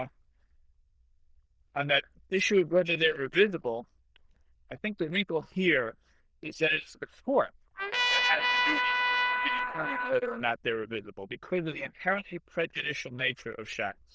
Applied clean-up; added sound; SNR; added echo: neural diffusion model UNIVERSE++.